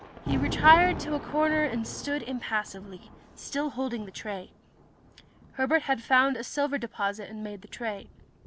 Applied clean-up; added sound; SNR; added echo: none; Thunder; 11 dB; none.